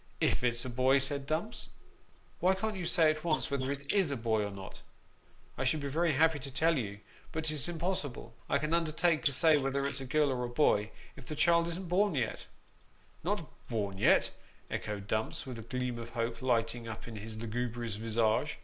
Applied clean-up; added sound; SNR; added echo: neural mask model Resemble Enhance denoiser.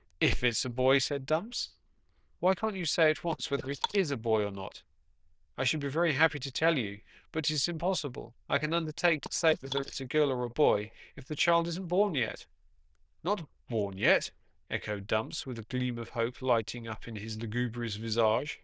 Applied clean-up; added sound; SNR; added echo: neural diffusion model UNIVERSE++.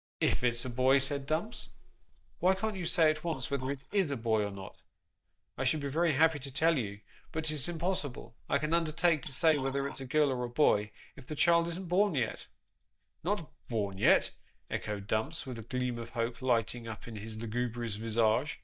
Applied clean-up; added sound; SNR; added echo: neural mask model DeepFilterNet 3.